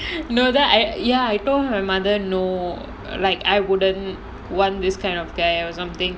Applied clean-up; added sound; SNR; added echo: none; none; none; none.